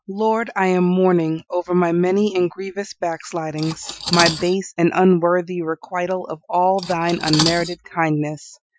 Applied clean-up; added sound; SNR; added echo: classical method Wiener filter.